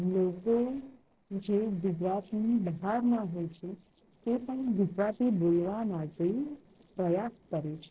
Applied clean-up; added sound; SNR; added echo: neural separator model SepFormer DNS4.